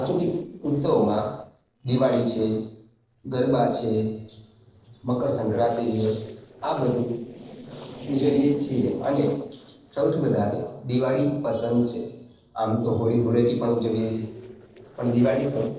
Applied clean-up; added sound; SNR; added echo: neural separator model SepFormer DNS4.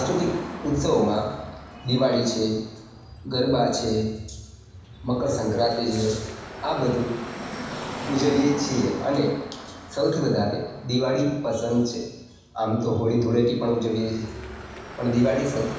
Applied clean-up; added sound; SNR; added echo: none; Car passing by / Traffic noise, roadway noise; 13 dB; reverberation time 1.1 s.